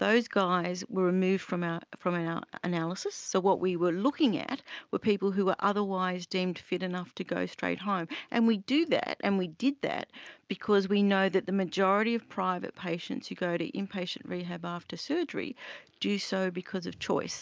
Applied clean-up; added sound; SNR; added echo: none; none; none; none.